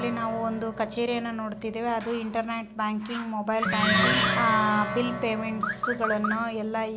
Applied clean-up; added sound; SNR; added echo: none; Car + Plucked string instrument; 1 dB; none.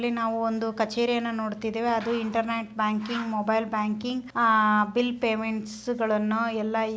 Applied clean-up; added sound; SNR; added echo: none; none; none; none.